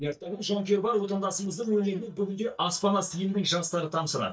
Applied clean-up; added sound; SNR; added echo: neural mask model DeepFilterNet 3.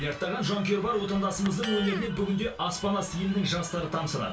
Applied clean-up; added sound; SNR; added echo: none; Electric guitar; 13 dB; reverberation time 0.3 s.